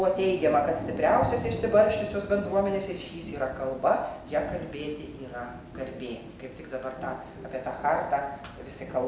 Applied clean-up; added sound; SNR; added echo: none; Thunder / Rain; 12 dB; none.